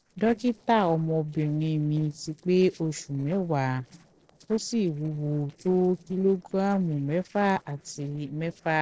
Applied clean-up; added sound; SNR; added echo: neural separator model SepFormer DNS4.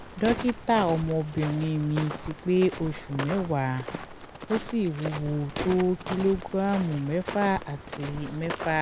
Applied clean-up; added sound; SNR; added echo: none; Walk, footsteps; 9 dB; none.